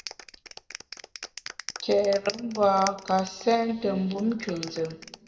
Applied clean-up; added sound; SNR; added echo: none; Clapping; 14 dB; reverberation time 2.5 s.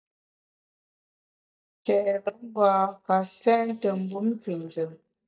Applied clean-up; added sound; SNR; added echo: neural mask model DeepFilterNet 3.